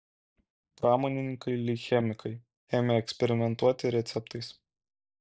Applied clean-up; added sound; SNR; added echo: neural mask model DeepFilterNet 3.